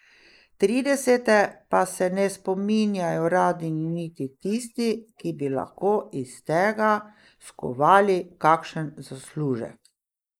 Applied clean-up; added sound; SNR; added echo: neural mask model Resemble Enhance denoiser.